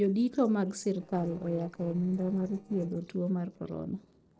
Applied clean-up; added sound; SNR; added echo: neural separator model SepFormer DNS4.